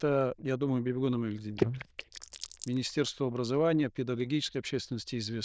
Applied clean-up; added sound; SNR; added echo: neural diffusion model UNIVERSE++.